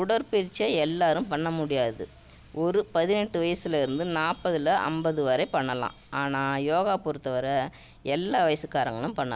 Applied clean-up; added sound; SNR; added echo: none; none; none; none.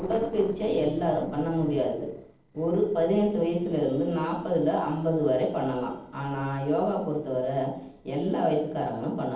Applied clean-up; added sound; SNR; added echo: neural separator model SepFormer DNS4.